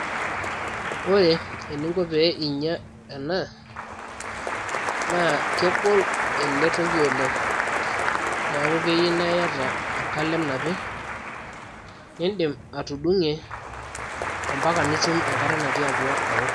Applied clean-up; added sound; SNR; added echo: none; Applause; 1 dB; none.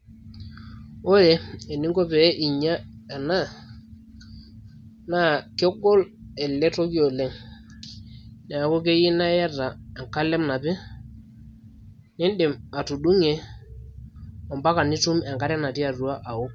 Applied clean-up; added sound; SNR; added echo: none; none; none; none.